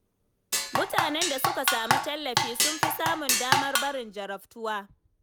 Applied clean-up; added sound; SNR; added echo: none; Drum kit; -5 dB; none.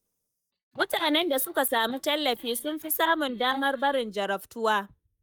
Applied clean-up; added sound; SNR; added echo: neural mask model DeepFilterNet 3.